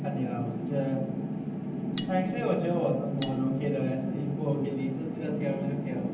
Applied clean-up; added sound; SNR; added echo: none; Cutlery, silverware; 16 dB; reverberation time 0.9 s.